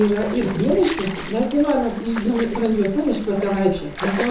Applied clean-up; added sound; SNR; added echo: none; Stream; 11 dB; reverberation time 0.6 s.